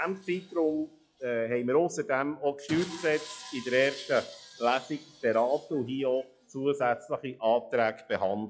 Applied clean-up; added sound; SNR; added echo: classical method log-MMSE.